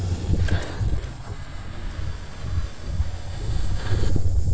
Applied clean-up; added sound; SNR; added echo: neural mask model DeepFilterNet 3.